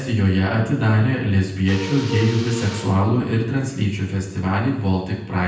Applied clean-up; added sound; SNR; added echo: none; Mechanisms; 14 dB; reverberation time 0.9 s.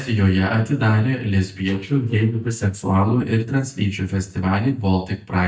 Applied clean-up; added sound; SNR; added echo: neural mask model DeepFilterNet 3.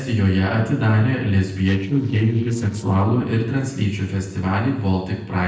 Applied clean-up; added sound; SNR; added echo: neural separator model SepFormer DNS4.